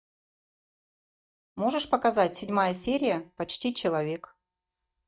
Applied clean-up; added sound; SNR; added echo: neural mask model DeepFilterNet 3.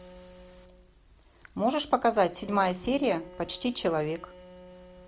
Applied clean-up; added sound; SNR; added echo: none; Bowed string instrument; 20 dB; none.